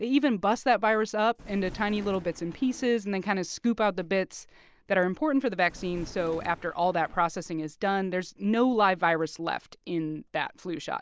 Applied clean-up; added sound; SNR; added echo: none; Thunder; 17 dB; none.